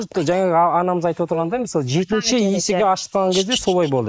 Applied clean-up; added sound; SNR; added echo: neural mask model Resemble Enhance denoiser.